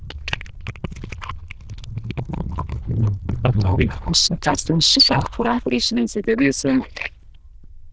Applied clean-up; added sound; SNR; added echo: neural diffusion model UNIVERSE++.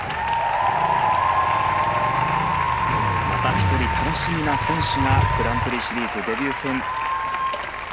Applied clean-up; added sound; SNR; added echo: none; Motorcycle; 6 dB; none.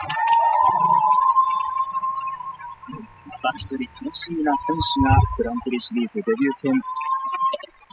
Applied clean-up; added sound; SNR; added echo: classical method spectral subtraction.